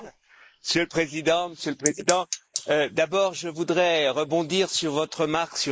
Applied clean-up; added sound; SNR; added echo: neural mask model Resemble Enhance denoiser.